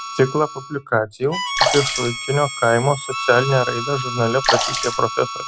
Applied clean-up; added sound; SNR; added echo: none; Sink (filling or washing) / Water / Splash, splatter + Harmonica; 4 dB; none.